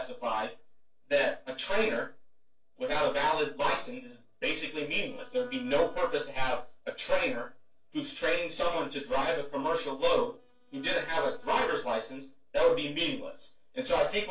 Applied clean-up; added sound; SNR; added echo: neural separator model SepFormer DNS4.